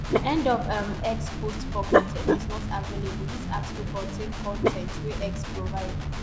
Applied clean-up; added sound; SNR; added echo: none; Dog + Guitar; -3 dB; none.